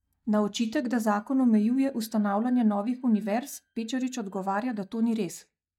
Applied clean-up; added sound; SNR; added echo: neural mask model DeepFilterNet 3.